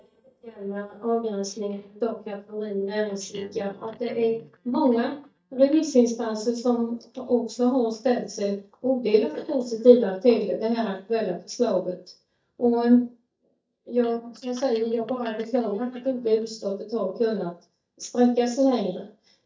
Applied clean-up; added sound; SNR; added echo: neural mask model DeepFilterNet 3.